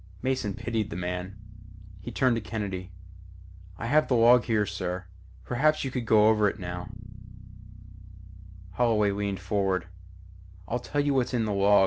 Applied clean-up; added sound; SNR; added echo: none; Bass guitar; 14 dB; none.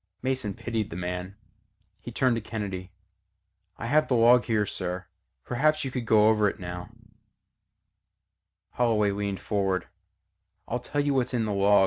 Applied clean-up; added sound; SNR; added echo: neural mask model RNNoise.